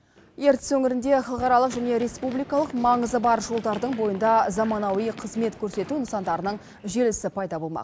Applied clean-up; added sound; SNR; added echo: none; Run; 18 dB; none.